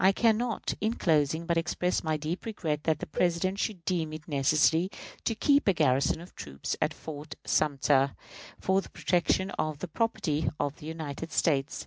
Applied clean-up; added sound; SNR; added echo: none; Cowbell; 14 dB; none.